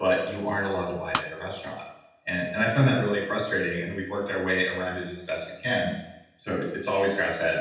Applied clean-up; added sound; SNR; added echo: none; Shatter; 3 dB; reverberation time 0.8 s.